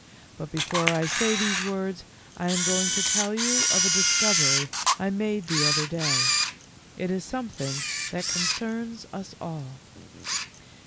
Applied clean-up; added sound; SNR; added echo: none; Camera; -3 dB; none.